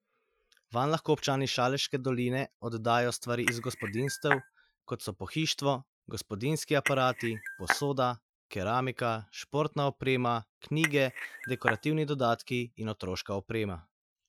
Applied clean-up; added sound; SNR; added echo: classical method Wiener filter.